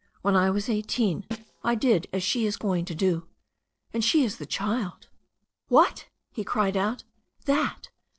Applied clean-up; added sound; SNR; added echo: neural separator model SepFormer DNS4.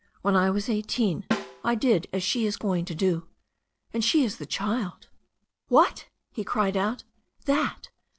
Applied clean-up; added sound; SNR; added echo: none; Snare drum; 8 dB; none.